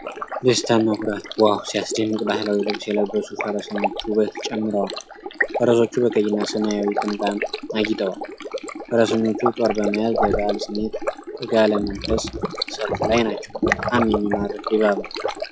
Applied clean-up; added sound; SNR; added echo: classical method log-MMSE.